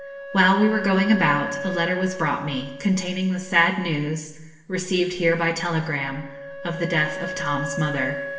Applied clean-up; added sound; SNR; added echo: none; Wind instrument, woodwind instrument; 11 dB; reverberation time 1.0 s.